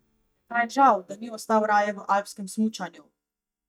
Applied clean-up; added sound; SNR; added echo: neural mask model DeepFilterNet 3.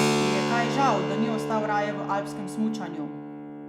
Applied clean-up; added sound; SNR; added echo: none; Keyboard (musical); -1 dB; none.